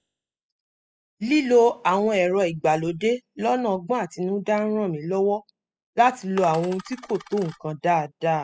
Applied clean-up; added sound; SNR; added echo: classical method spectral subtraction.